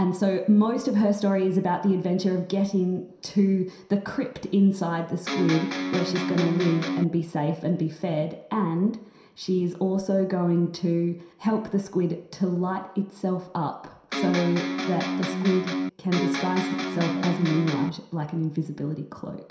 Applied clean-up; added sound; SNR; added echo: none; Electric guitar; 3 dB; reverberation time 0.7 s.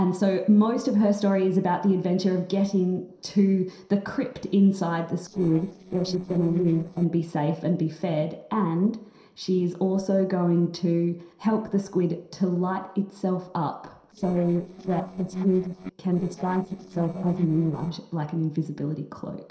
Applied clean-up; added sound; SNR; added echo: neural separator model SepFormer DNS4.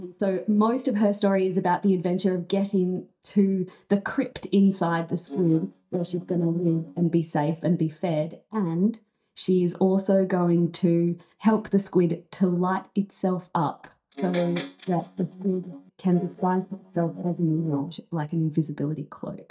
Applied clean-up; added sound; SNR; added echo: neural mask model DeepFilterNet 3.